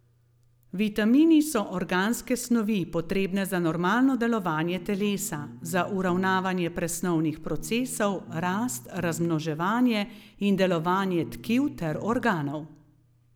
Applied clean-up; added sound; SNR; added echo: none; Bass guitar; 17 dB; none.